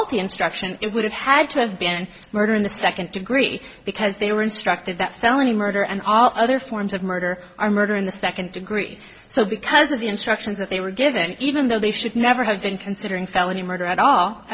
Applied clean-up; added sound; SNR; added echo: none; none; none; none.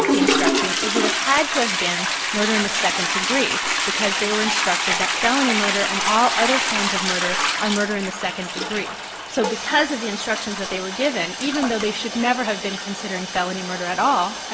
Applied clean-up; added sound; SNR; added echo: none; Toilet flush; 0 dB; none.